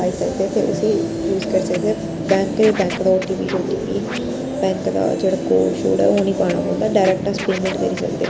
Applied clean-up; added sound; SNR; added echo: none; Scratching (performance technique); 17 dB; none.